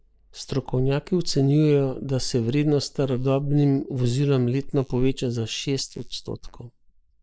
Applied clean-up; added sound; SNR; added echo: neural mask model Resemble Enhance denoiser.